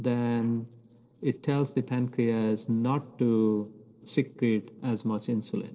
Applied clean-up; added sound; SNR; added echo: neural separator model SepFormer DNS4.